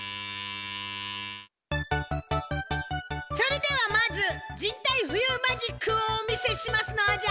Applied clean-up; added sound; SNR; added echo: none; none; none; none.